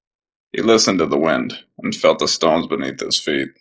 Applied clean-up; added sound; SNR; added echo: neural mask model Resemble Enhance denoiser.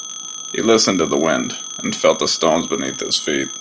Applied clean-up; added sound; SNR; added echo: none; Telephone; 11 dB; none.